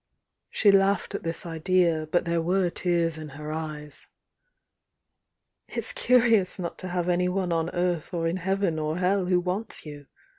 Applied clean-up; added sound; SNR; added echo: none; none; none; none.